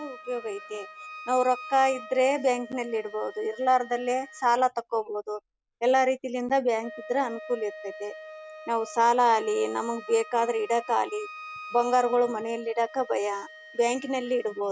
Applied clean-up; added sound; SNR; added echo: none; Wind instrument, woodwind instrument; 17 dB; none.